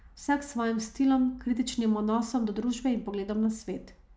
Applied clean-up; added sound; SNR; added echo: none; none; none; none.